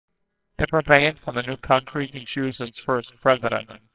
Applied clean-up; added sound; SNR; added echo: neural separator model SepFormer WHAMR!.